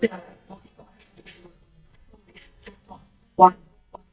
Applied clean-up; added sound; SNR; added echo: neural mask model DeepFilterNet 3.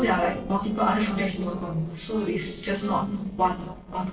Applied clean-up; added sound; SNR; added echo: neural separator model SepFormer DNS4.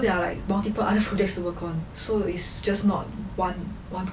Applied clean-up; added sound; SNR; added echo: none; none; none; none.